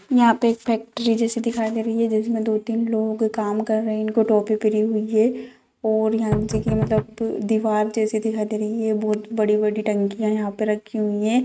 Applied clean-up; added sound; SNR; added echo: neural mask model RNNoise.